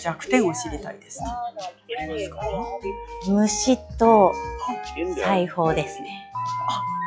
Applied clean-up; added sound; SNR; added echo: classical method log-MMSE.